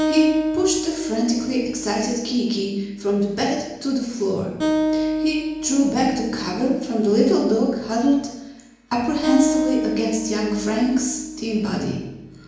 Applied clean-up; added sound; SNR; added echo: none; Acoustic guitar; 5 dB; reverberation time 1.0 s.